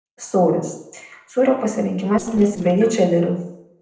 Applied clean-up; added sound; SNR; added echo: neural separator model SepFormer DNS4.